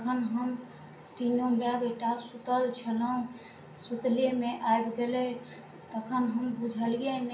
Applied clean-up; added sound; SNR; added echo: none; none; none; reverberation time 0.6 s.